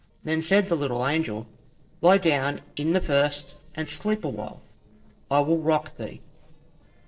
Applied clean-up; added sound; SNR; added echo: neural separator model SepFormer DNS4.